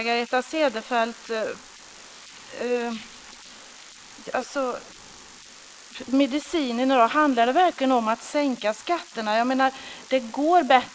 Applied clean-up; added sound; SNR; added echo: neural mask model Resemble Enhance denoiser.